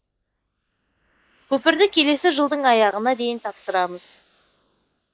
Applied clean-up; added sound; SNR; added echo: neural mask model Resemble Enhance denoiser.